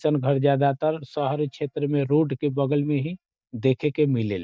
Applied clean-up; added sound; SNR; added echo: neural mask model DeepFilterNet 3.